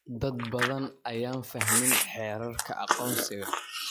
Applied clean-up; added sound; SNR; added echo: classical method log-MMSE.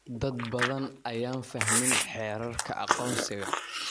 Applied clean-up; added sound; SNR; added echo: none; Chewing, mastication; -2 dB; none.